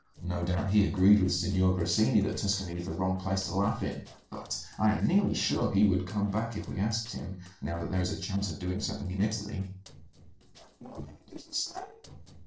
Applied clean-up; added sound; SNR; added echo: neural separator model SepFormer DNS4.